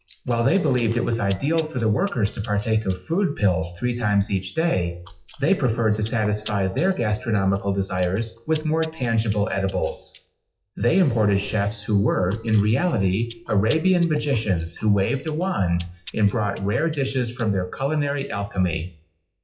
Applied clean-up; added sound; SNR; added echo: classical method WPE with log-MMSE.